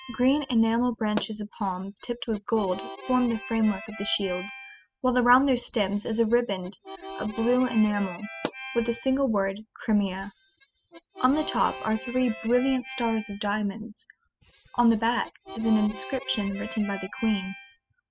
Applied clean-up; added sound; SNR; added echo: classical method spectral subtraction.